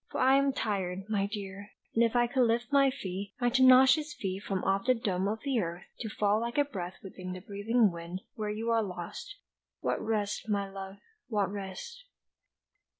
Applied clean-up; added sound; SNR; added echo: none; none; none; none.